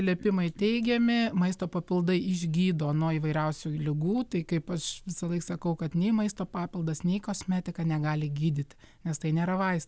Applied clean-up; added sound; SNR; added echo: none; none; none; none.